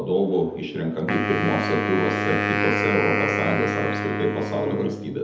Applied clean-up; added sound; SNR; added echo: none; Wind instrument, woodwind instrument; 1 dB; reverberation time 0.7 s.